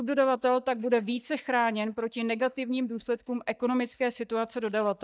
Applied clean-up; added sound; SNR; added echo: neural mask model DeepFilterNet 3.